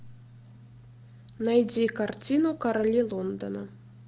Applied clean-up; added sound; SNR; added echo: none; none; none; none.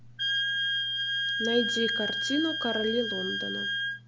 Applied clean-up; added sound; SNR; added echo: none; Wind instrument, woodwind instrument; -2 dB; none.